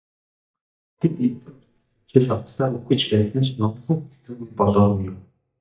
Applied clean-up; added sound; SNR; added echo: neural mask model DeepFilterNet 3.